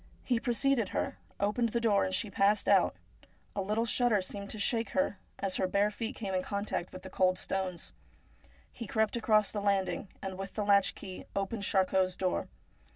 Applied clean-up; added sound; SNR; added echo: none; none; none; none.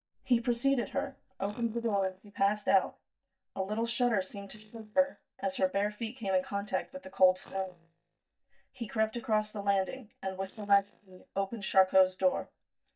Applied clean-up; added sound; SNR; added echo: neural mask model DeepFilterNet 3.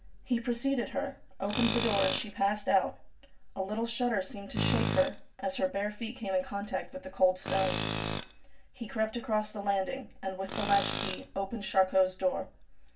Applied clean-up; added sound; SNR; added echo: none; Tools; 7 dB; reverberation time 0.3 s.